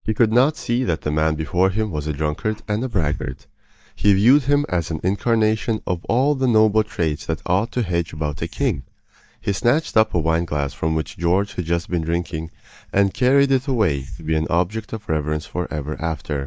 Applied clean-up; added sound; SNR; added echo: neural mask model DeepFilterNet 3.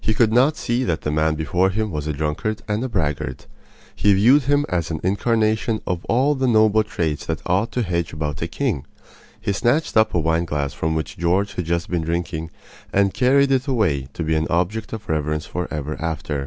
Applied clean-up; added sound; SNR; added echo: none; none; none; none.